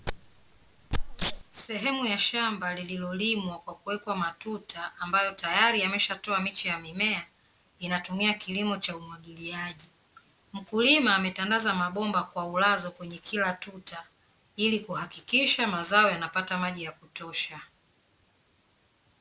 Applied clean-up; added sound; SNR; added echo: none; Wild animals; 3 dB; none.